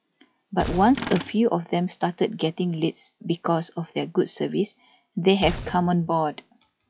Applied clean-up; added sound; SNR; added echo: classical method log-MMSE.